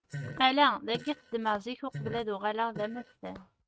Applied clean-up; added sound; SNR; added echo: neural mask model RNNoise.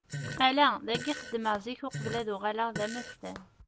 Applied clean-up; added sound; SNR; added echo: none; Fart; 11 dB; none.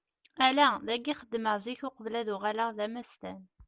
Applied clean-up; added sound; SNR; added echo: none; none; none; none.